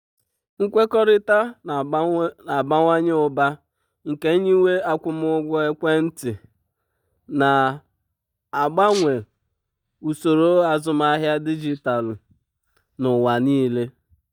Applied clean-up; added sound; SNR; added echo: neural mask model DeepFilterNet 3.